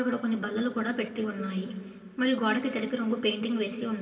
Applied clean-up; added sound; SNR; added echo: none; none; none; reverberation time 2.6 s.